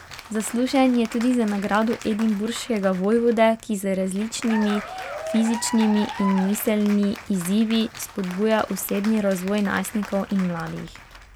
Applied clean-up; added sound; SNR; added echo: none; Applause / Cheering; 14 dB; none.